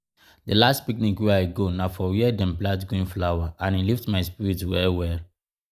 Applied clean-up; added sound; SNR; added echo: neural mask model Resemble Enhance denoiser.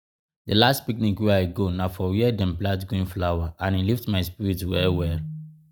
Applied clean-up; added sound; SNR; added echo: neural mask model DeepFilterNet 3.